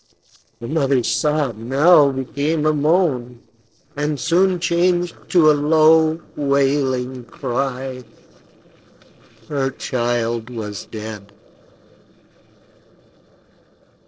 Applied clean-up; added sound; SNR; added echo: neural separator model SepFormer DNS4.